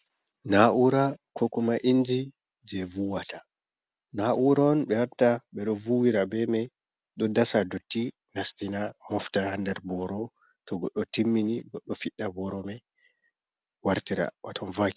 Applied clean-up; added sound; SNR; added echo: none; none; none; none.